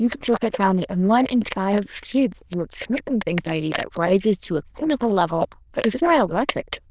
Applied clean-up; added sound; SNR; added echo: neural diffusion model UNIVERSE++.